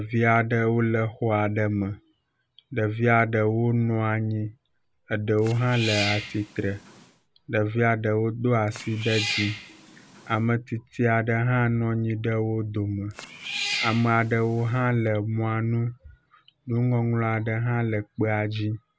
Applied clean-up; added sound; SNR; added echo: none; Cat; 10 dB; none.